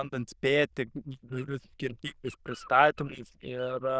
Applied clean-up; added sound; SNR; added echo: neural diffusion model UNIVERSE++.